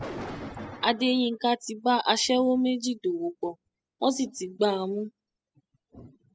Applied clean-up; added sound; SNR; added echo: classical method spectral subtraction.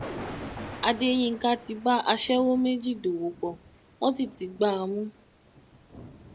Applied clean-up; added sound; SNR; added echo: none; Thunder; 15 dB; none.